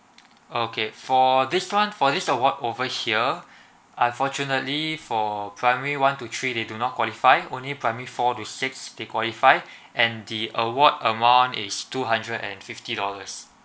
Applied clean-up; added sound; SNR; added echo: none; none; none; none.